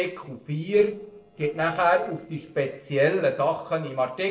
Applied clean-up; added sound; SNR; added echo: neural separator model SepFormer DNS4.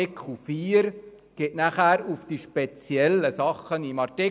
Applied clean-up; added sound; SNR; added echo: none; none; none; none.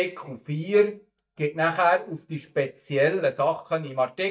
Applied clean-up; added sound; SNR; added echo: neural mask model DeepFilterNet 3.